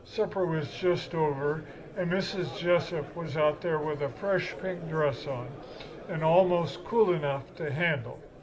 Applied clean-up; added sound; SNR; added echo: none; Crowd; 15 dB; none.